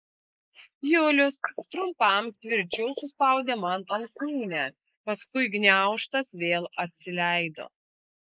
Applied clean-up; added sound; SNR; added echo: neural mask model Resemble Enhance denoiser.